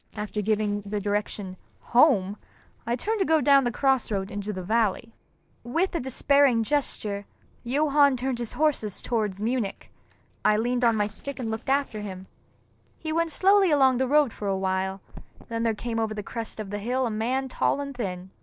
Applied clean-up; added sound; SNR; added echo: neural separator model SepFormer DNS4.